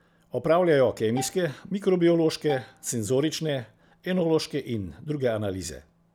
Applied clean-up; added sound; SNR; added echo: none; Bowed string instrument; 18 dB; none.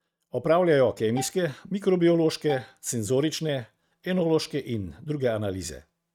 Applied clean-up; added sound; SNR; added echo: neural mask model RNNoise.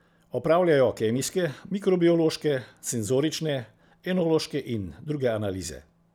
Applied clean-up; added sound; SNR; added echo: none; none; none; none.